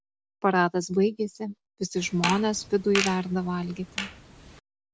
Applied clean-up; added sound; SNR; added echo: none; Fart; 7 dB; none.